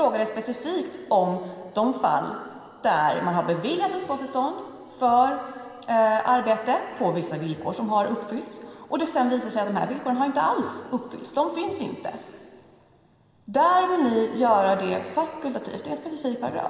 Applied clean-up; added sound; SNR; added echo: none; none; none; reverberation time 2.6 s.